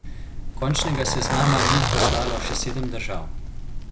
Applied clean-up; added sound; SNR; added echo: none; Zipper (clothing); -2 dB; none.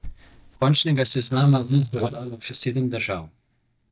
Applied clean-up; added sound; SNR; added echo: neural mask model DeepFilterNet 3.